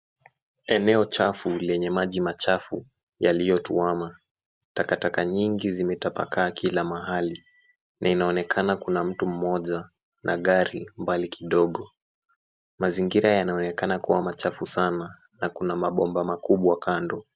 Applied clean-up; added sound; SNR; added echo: none; none; none; none.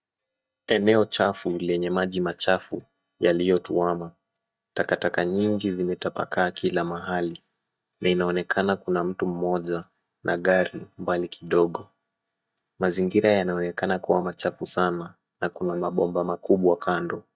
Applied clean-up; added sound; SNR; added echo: neural mask model DeepFilterNet 3.